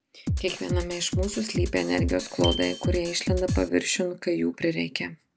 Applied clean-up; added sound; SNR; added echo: none; Drum kit + Bicycle bell; 3 dB; none.